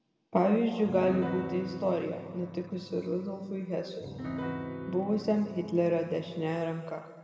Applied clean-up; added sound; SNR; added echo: none; Piano; 10 dB; reverberation time 1.7 s.